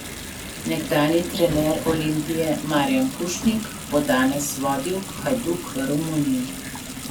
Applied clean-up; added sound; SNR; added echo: none; Subway, metro, underground + Bathtub (filling or washing) / Sink (filling or washing) / Water tap, faucet; 9 dB; none.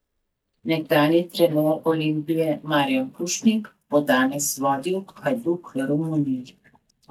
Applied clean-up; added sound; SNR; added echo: neural mask model DeepFilterNet 3.